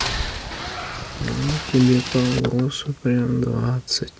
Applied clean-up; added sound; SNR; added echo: none; Boat, Water vehicle; 6 dB; none.